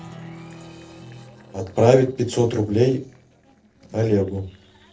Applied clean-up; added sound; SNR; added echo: neural separator model SepFormer DNS4.